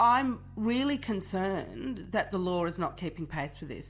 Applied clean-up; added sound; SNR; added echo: none; Piano; 18 dB; reverberation time 0.5 s.